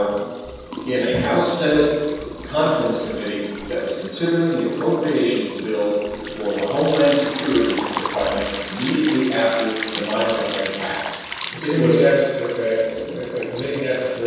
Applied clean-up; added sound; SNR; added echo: none; Liquid; 11 dB; reverberation time 1.2 s.